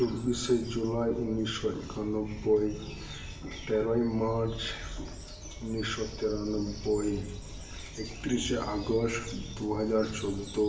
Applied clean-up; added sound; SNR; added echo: none; Bird vocalization, bird call, bird song; 12 dB; reverberation time 0.9 s.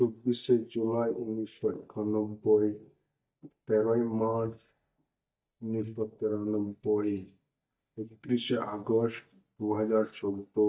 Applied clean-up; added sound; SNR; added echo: neural mask model DeepFilterNet 3.